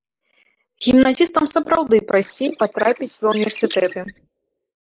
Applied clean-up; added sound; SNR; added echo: neural mask model Resemble Enhance denoiser.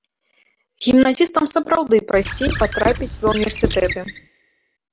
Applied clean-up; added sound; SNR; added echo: none; Squeak / Writing; 6 dB; none.